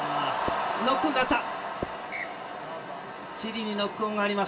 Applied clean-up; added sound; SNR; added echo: none; Percussion; 11 dB; reverberation time 0.2 s.